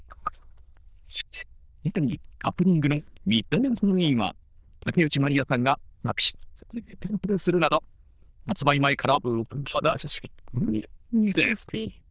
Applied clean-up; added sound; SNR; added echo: neural diffusion model UNIVERSE++.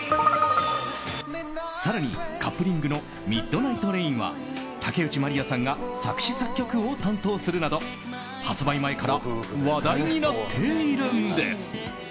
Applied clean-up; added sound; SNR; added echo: none; Walk, footsteps; 14 dB; none.